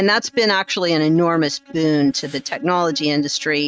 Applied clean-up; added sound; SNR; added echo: neural mask model RNNoise.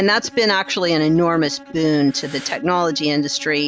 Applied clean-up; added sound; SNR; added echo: none; Breathing + Bowed string instrument; 20 dB; none.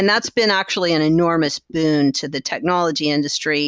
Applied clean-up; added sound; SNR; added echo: none; none; none; none.